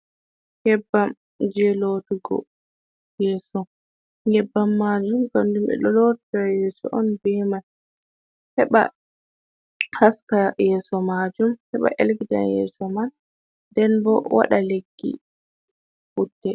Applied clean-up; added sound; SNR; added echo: none; none; none; none.